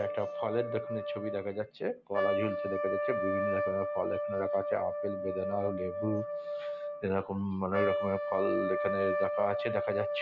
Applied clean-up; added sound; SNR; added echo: none; Trumpet; 0 dB; none.